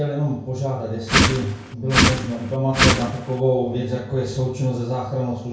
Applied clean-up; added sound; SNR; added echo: none; Whoosh, swoosh, swish; -3 dB; reverberation time 0.6 s.